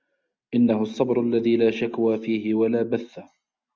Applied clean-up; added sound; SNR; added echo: none; none; none; none.